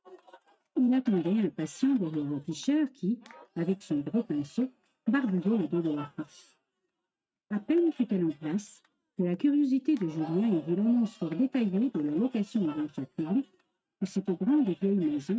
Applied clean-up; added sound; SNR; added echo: neural mask model RNNoise.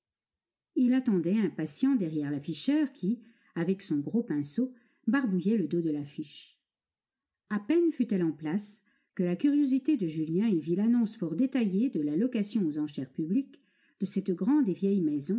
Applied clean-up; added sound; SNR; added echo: none; none; none; none.